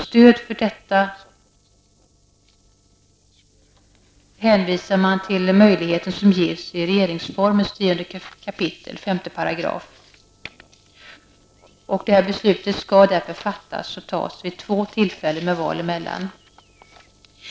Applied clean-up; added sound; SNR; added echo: neural separator model SepFormer DNS4.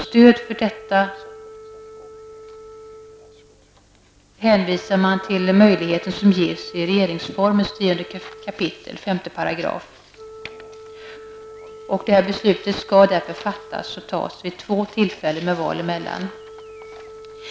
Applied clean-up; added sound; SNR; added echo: none; Wind instrument, woodwind instrument; 20 dB; none.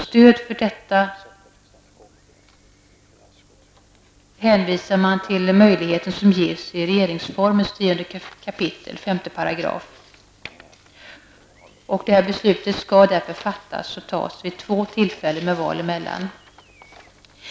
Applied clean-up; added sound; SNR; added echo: none; none; none; none.